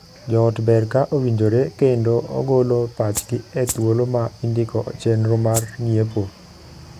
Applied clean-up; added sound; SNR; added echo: none; Rattle (instrument); 11 dB; none.